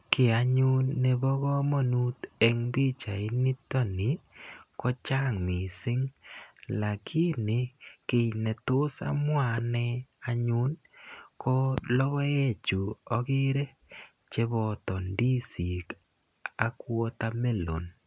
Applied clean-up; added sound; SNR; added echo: none; none; none; none.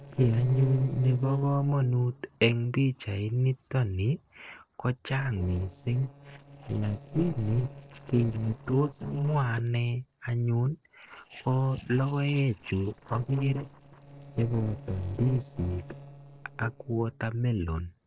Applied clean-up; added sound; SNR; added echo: neural separator model SepFormer DNS4.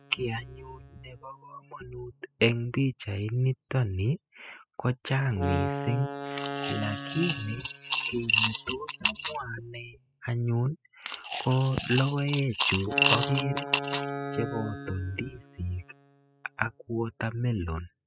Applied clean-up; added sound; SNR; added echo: classical method spectral subtraction.